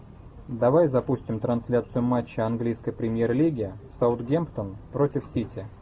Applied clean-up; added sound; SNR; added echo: none; none; none; none.